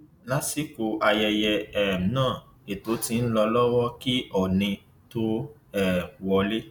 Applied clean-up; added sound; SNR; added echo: none; none; none; none.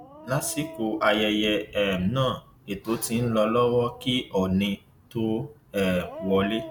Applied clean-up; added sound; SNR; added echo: none; Dog; 18 dB; none.